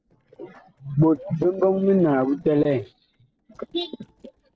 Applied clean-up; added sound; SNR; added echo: neural separator model SepFormer DNS4.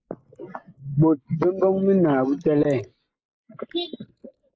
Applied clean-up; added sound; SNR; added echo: neural mask model Resemble Enhance denoiser.